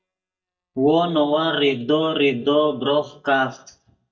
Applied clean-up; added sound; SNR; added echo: neural mask model DeepFilterNet 3.